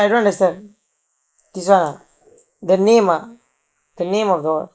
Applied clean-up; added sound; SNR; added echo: neural mask model Resemble Enhance denoiser.